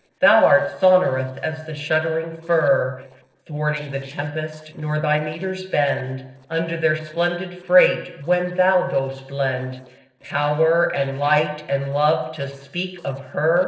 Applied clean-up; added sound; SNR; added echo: neural separator model SepFormer DNS4.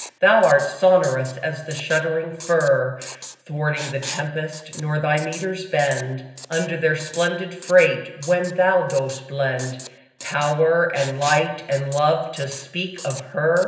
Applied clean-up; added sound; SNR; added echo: none; Writing; 17 dB; reverberation time 0.9 s.